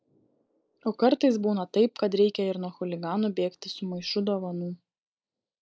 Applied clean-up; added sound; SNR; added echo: neural mask model Resemble Enhance denoiser.